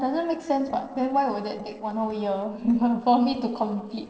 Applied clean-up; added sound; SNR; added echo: neural separator model SepFormer DNS4.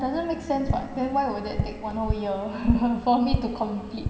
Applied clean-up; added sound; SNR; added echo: none; Tap; 5 dB; reverberation time 2.6 s.